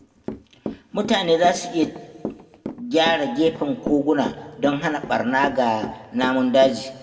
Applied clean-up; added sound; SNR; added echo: none; Walk, footsteps / Run; 12 dB; reverberation time 1.0 s.